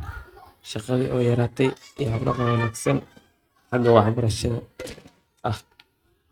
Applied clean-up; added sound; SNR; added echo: neural mask model RNNoise.